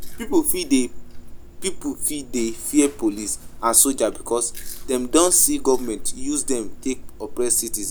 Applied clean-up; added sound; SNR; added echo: none; Chewing, mastication; 8 dB; none.